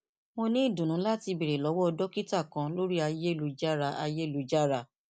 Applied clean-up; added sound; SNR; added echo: none; none; none; none.